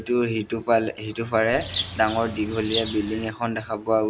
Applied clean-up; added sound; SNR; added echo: none; Bird; 6 dB; none.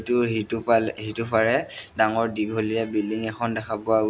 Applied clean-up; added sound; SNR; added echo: none; none; none; none.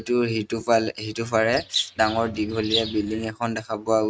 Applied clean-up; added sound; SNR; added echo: neural mask model RNNoise.